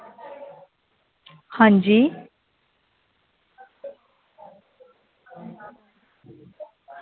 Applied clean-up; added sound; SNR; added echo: none; none; none; none.